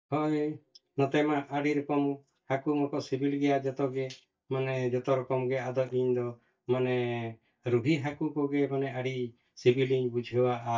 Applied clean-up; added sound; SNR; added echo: neural mask model DeepFilterNet 3.